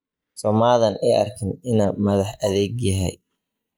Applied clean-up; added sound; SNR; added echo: neural mask model DeepFilterNet 3.